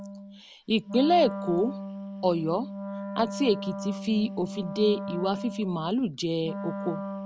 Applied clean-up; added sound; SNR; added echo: none; Wind instrument, woodwind instrument; 8 dB; none.